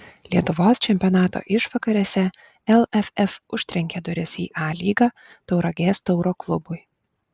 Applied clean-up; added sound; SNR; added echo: none; none; none; none.